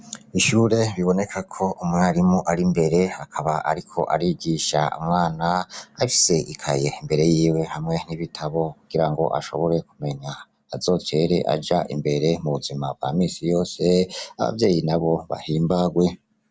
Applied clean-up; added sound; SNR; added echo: none; none; none; none.